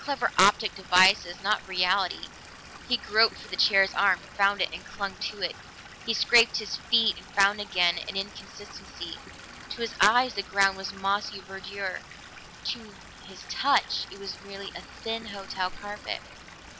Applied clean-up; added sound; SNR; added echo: none; Stream / Liquid; 17 dB; none.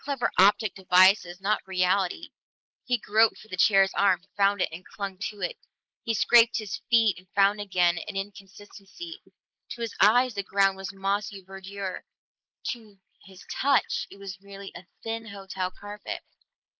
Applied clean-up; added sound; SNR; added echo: neural mask model Resemble Enhance denoiser.